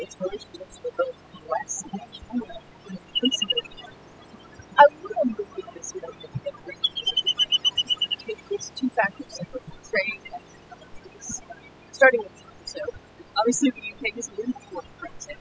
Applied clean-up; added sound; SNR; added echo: classical method spectral subtraction.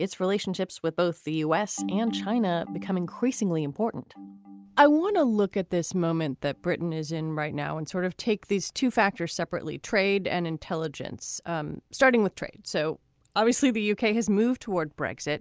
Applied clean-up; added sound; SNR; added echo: none; none; none; none.